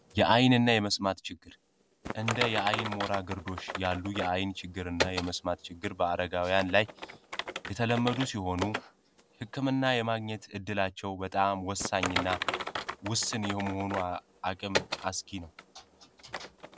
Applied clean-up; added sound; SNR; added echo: none; Typing; 8 dB; none.